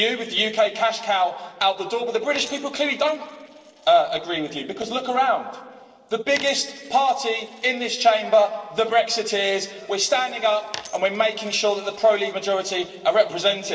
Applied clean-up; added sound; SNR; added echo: neural separator model SepFormer DNS4.